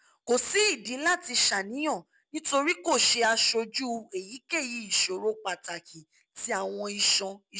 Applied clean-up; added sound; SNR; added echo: none; none; none; none.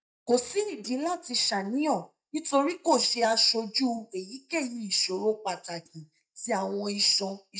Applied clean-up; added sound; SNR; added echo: neural mask model DeepFilterNet 3.